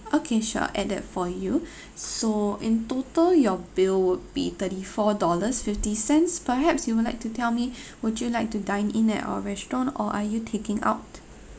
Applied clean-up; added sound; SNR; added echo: none; none; none; none.